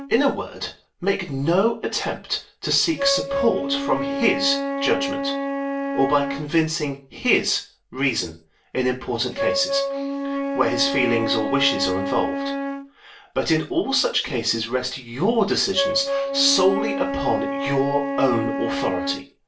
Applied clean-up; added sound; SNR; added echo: none; Wind instrument, woodwind instrument; 4 dB; reverberation time 0.3 s.